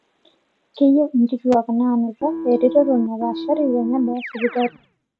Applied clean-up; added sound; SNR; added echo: neural mask model RNNoise.